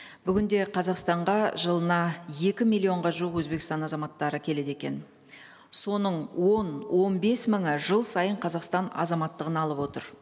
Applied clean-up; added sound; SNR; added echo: none; none; none; none.